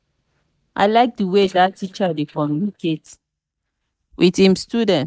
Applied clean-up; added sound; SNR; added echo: neural mask model DeepFilterNet 3.